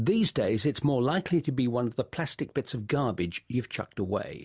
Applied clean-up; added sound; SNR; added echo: none; none; none; none.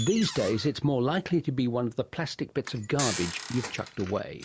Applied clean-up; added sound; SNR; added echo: none; Microwave oven; 12 dB; none.